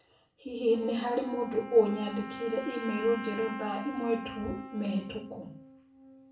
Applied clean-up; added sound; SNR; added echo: none; Wind instrument, woodwind instrument; 11 dB; reverberation time 0.3 s.